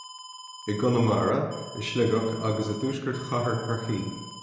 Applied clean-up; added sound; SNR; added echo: none; Alarm; 16 dB; none.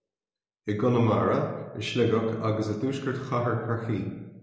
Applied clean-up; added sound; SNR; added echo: none; none; none; none.